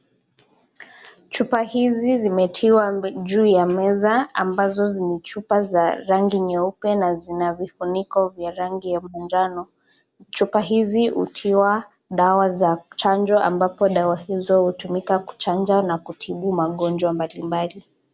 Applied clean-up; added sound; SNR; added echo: none; none; none; none.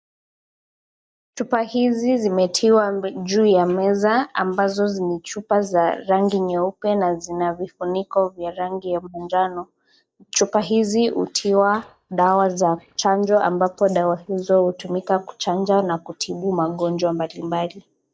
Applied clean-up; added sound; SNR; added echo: neural mask model DeepFilterNet 3.